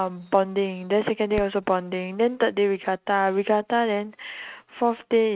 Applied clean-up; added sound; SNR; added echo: neural mask model RNNoise.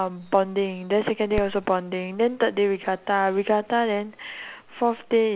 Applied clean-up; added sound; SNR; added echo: none; Fireworks; 19 dB; none.